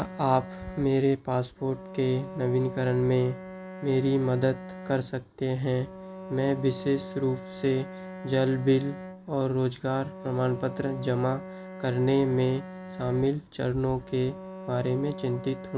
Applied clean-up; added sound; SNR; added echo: none; Bowed string instrument; 13 dB; none.